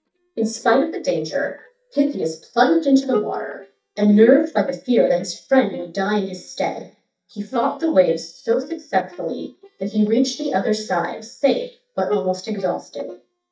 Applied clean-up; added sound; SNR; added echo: neural mask model DeepFilterNet 3.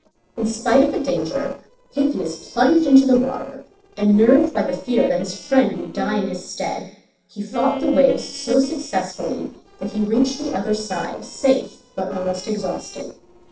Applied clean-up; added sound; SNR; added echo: neural separator model SepFormer DNS4.